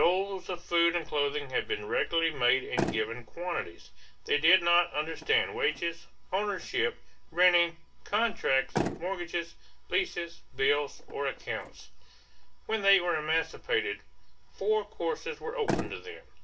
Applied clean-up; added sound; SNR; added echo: none; Motor vehicle (road); 12 dB; reverberation time 0.2 s.